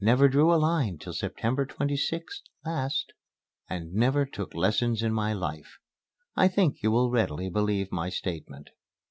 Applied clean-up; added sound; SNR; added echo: none; none; none; none.